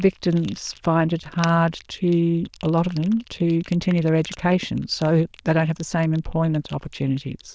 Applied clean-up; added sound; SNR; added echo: neural diffusion model UNIVERSE++.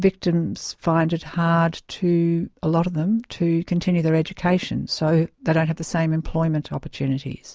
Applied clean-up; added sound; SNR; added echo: none; none; none; none.